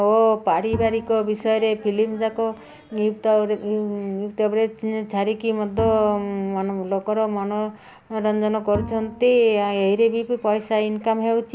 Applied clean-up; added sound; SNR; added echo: none; Bowed string instrument + Chirp, tweet; 16 dB; none.